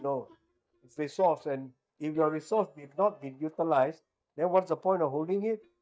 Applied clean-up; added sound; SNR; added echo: neural mask model DeepFilterNet 3.